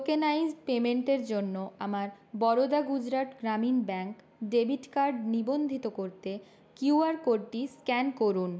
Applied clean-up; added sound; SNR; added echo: none; none; none; none.